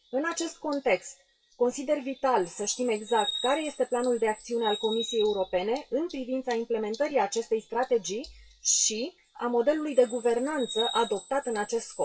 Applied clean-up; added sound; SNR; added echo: classical method WPE with log-MMSE.